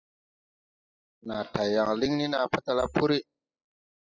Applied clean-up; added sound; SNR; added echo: classical method spectral subtraction.